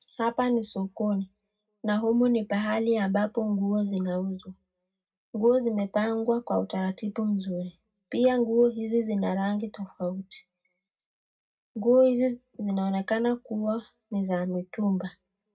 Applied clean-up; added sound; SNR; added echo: none; none; none; reverberation time 0.3 s.